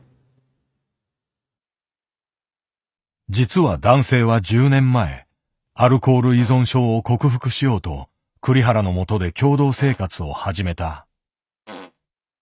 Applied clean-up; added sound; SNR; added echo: neural mask model RNNoise.